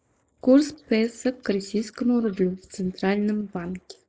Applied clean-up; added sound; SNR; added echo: neural mask model Resemble Enhance denoiser.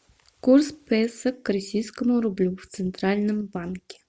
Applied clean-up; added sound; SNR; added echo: none; none; none; none.